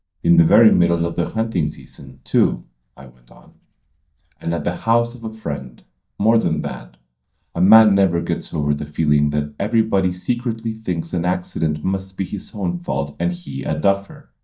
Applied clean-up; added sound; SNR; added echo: neural mask model DeepFilterNet 3.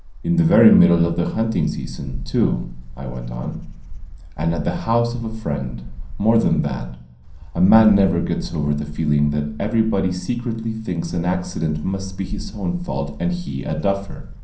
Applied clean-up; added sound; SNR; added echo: none; Wind; 12 dB; reverberation time 0.6 s.